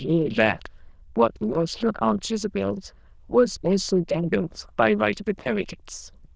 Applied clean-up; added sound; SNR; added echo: neural diffusion model UNIVERSE++.